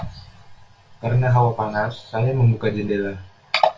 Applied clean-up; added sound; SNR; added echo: none; none; none; reverberation time 0.2 s.